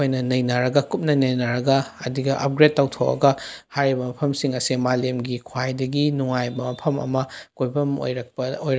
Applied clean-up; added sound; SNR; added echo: none; none; none; none.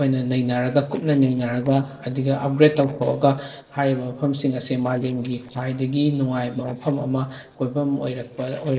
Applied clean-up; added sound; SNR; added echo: neural separator model SepFormer DNS4.